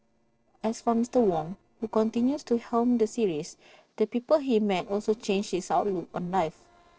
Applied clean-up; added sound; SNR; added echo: neural separator model SepFormer DNS4.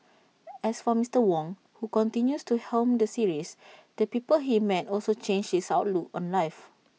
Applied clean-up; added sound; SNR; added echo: none; none; none; none.